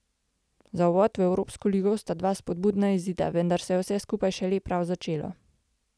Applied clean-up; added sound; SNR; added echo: none; none; none; none.